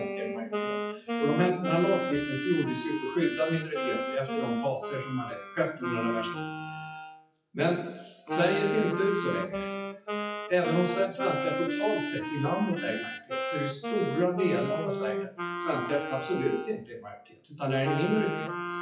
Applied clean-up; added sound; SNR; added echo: classical method WPE with log-MMSE.